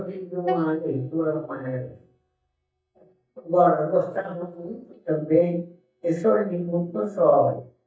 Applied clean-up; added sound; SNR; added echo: neural mask model DeepFilterNet 3.